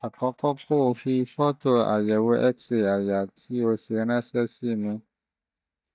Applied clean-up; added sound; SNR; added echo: neural mask model DeepFilterNet 3.